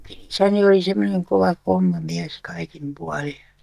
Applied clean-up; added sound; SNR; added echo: neural mask model DeepFilterNet 3.